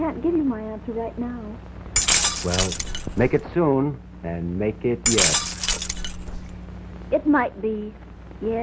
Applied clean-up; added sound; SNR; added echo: none; Glass; -1 dB; none.